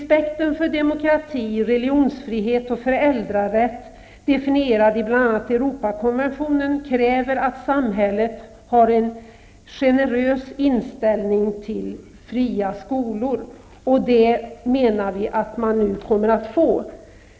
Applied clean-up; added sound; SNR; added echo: none; none; none; none.